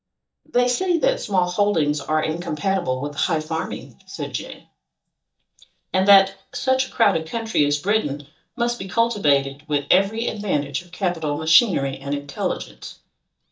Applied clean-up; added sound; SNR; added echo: neural mask model DeepFilterNet 3.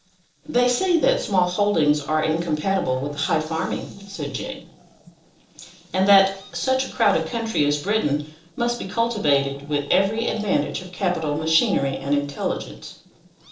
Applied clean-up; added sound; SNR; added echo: neural separator model SepFormer DNS4.